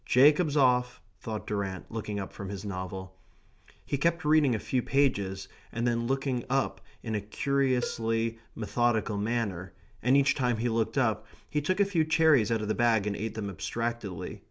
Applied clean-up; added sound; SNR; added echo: none; Cowbell; 18 dB; none.